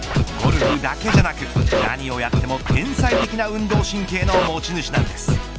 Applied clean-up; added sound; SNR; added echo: none; Scratching (performance technique); -3 dB; none.